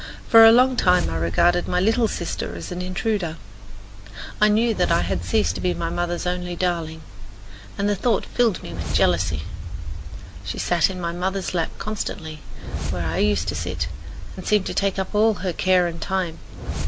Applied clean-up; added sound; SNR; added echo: none; Whoosh, swoosh, swish; 8 dB; none.